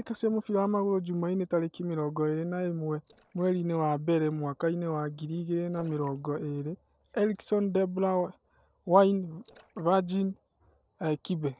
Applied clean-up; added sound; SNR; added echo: neural separator model SepFormer DNS4.